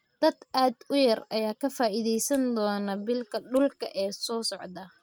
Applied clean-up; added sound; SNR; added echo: neural mask model RNNoise.